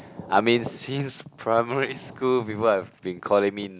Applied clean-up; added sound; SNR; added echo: none; none; none; none.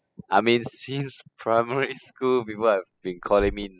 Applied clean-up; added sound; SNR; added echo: classical method spectral subtraction.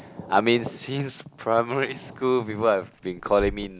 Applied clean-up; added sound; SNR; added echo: none; Toilet flush; 19 dB; none.